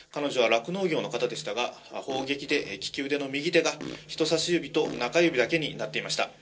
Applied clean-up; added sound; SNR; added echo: neural separator model SepFormer DNS4.